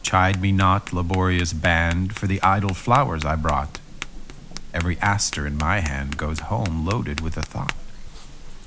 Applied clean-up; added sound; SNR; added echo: none; Tap; 12 dB; none.